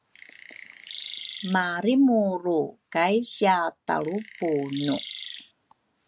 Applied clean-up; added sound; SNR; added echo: none; Chirp, tweet; 13 dB; none.